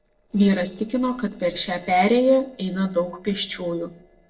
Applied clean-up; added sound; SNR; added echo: neural separator model SepFormer DNS4.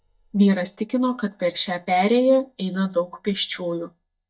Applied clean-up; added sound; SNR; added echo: neural mask model DeepFilterNet 3.